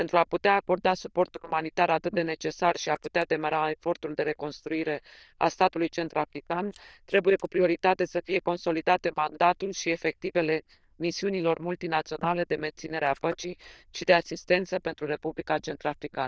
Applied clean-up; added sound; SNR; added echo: neural diffusion model UNIVERSE++.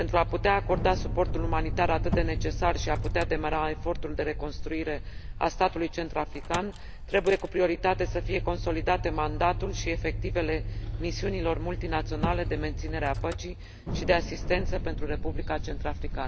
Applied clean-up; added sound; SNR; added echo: none; Thunder + Motor vehicle (road); 2 dB; none.